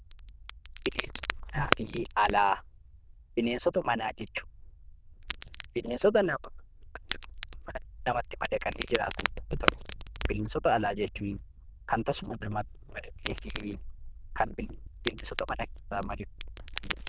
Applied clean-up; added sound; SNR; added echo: neural diffusion model UNIVERSE++.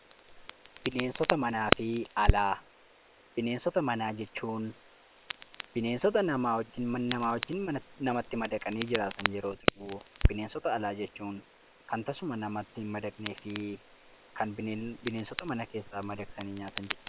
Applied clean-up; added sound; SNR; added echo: neural separator model SepFormer WHAM!.